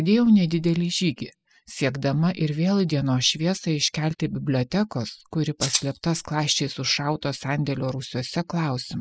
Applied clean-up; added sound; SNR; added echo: classical method spectral subtraction.